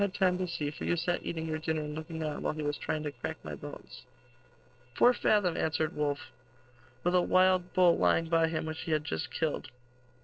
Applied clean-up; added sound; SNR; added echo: neural separator model SepFormer DNS4.